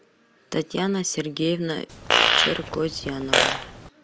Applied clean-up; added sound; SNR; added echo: none; Fart; -5 dB; none.